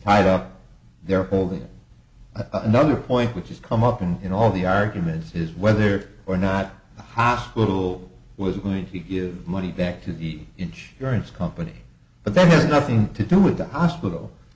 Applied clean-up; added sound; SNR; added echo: none; none; none; none.